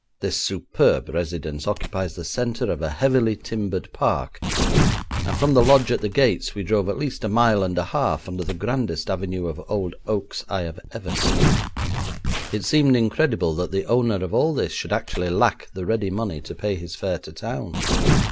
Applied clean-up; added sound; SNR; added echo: none; Tearing; 5 dB; none.